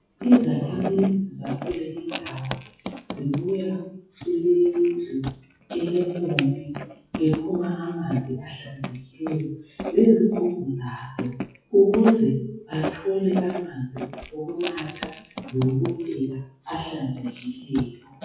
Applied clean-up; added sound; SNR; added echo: classical method WPE with log-MMSE.